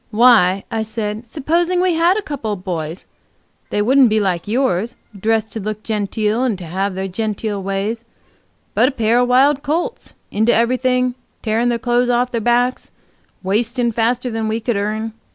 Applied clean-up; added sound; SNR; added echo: none; Tambourine; 16 dB; none.